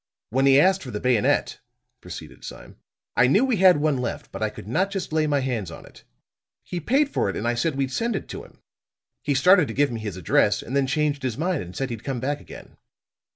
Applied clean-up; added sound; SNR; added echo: none; none; none; none.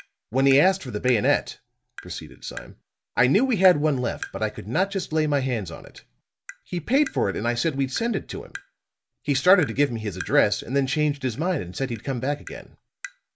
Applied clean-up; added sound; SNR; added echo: none; Tap; 20 dB; none.